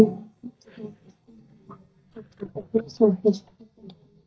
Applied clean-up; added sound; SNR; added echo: neural mask model DeepFilterNet 3.